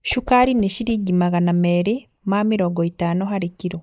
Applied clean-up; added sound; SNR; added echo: neural mask model Resemble Enhance denoiser.